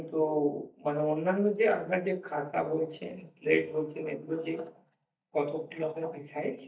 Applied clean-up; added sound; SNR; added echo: neural mask model DeepFilterNet 3.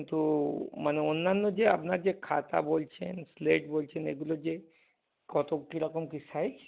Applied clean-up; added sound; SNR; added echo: none; none; none; none.